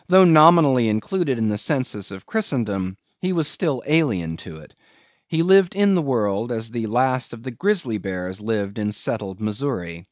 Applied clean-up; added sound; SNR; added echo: none; none; none; none.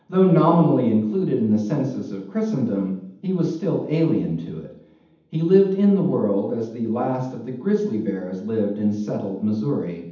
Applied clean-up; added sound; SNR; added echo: none; none; none; reverberation time 0.8 s.